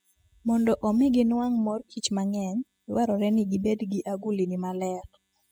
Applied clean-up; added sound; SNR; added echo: classical method spectral subtraction.